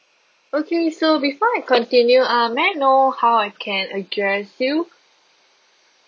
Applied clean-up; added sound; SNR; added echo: none; none; none; none.